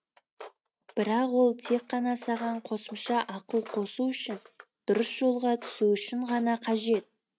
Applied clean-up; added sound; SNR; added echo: neural mask model RNNoise.